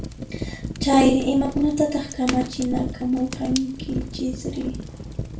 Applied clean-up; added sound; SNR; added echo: none; Fire; 9 dB; reverberation time 0.3 s.